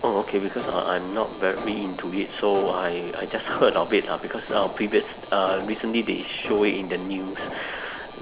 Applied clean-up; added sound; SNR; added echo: none; Alarm; 12 dB; none.